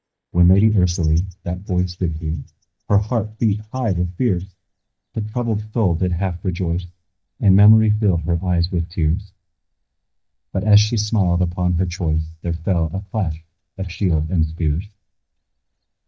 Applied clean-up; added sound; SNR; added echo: neural mask model DeepFilterNet 3.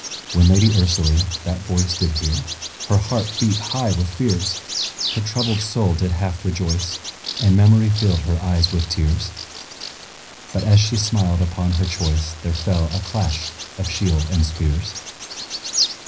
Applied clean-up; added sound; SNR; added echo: none; Bird vocalization, bird call, bird song; 10 dB; reverberation time 0.4 s.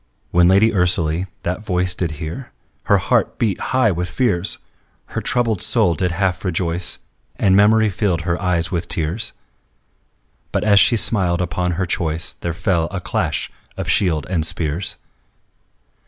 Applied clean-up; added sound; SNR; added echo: none; none; none; none.